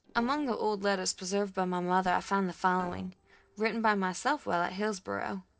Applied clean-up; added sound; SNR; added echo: neural separator model SepFormer DNS4.